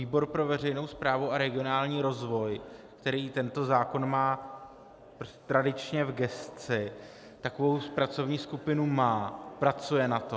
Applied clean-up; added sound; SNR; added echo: none; none; none; none.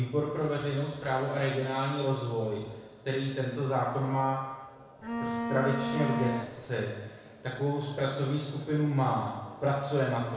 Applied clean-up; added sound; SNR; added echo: none; Bowed string instrument; 2 dB; reverberation time 1.0 s.